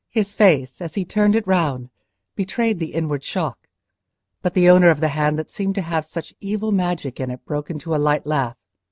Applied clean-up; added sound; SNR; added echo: none; none; none; none.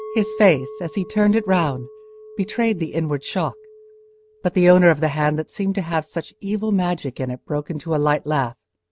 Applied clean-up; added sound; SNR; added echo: none; Chink, clink; 18 dB; none.